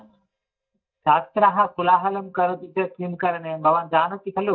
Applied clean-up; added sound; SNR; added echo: neural mask model DeepFilterNet 3.